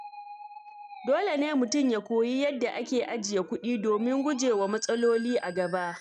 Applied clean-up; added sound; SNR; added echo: neural mask model RNNoise.